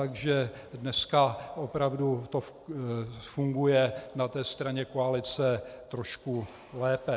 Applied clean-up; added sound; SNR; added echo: none; none; none; none.